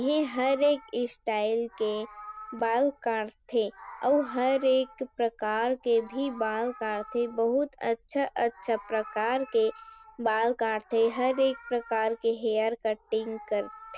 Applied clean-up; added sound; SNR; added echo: none; Meow; 19 dB; none.